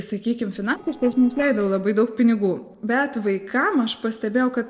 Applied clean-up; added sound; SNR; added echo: neural separator model SepFormer DNS4.